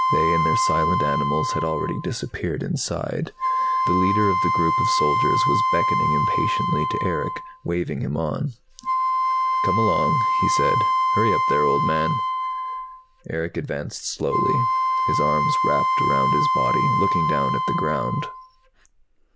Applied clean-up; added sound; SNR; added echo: none; Wind instrument, woodwind instrument; -3 dB; none.